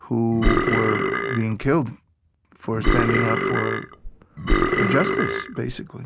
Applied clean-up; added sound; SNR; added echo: none; Burping, eructation; -2 dB; none.